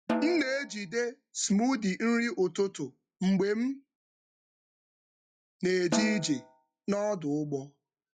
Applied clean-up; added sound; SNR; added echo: classical method log-MMSE.